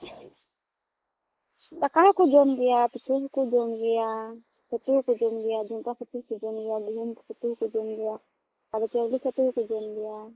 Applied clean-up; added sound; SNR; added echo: neural mask model Resemble Enhance denoiser.